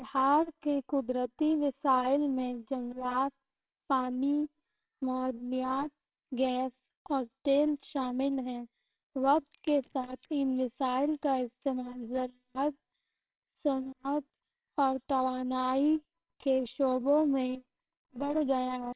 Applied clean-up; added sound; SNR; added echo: neural separator model SepFormer WHAMR!.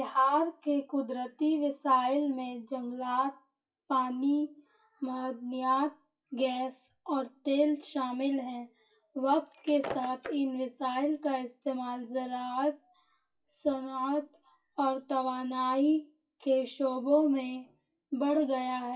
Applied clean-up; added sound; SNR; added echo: classical method WPE with log-MMSE.